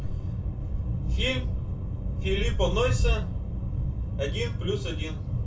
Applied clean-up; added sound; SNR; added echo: none; none; none; reverberation time 0.2 s.